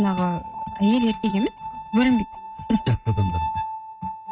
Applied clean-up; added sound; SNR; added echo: neural mask model RNNoise.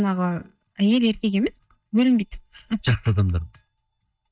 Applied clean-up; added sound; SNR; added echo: neural mask model DeepFilterNet 3.